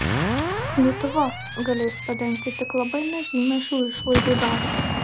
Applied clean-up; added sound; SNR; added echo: none; Explosion + Screech; 2 dB; none.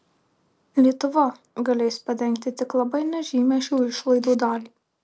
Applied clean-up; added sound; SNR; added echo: none; none; none; none.